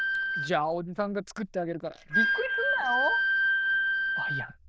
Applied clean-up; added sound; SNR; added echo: neural diffusion model UNIVERSE++.